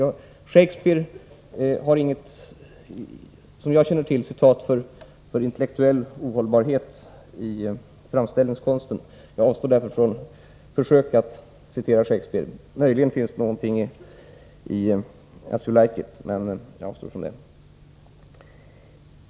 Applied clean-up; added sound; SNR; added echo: none; none; none; none.